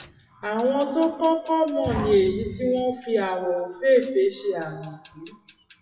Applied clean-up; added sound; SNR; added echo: classical method WPE with log-MMSE.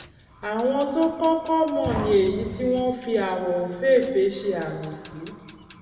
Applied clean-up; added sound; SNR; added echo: none; Fire; 15 dB; reverberation time 1.9 s.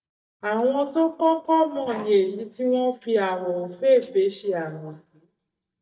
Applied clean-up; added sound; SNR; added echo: neural mask model DeepFilterNet 3.